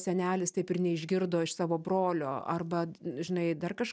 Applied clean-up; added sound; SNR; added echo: none; none; none; none.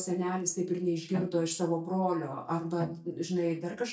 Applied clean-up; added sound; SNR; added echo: neural mask model DeepFilterNet 3.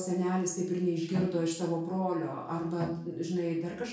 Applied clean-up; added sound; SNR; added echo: none; Bowed string instrument; 10 dB; reverberation time 0.6 s.